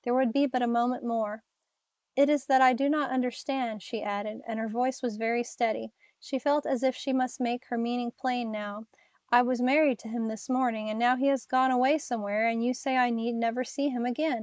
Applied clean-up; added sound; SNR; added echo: neural mask model Resemble Enhance denoiser.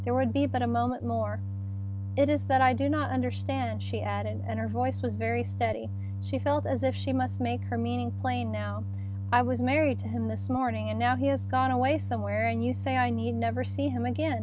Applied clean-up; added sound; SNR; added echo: none; Organ; 4 dB; none.